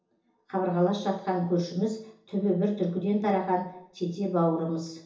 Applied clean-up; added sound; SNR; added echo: none; none; none; reverberation time 0.7 s.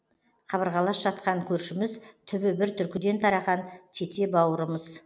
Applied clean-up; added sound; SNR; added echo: none; none; none; none.